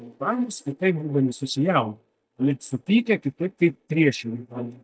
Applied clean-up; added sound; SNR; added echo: neural mask model DeepFilterNet 3.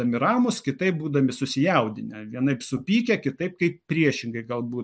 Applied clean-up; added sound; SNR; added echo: none; none; none; none.